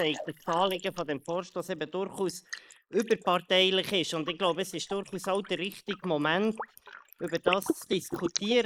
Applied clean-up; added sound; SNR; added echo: neural mask model Resemble Enhance denoiser.